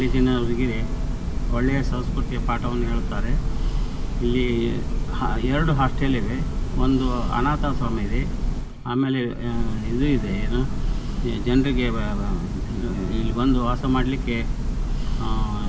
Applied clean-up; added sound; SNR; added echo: none; Church bell; -1 dB; reverberation time 2.7 s.